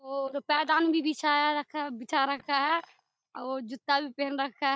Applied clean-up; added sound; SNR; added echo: neural mask model DeepFilterNet 3.